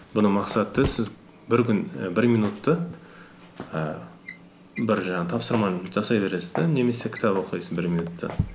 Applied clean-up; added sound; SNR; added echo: none; Drawer open or close + Walk, footsteps; 13 dB; none.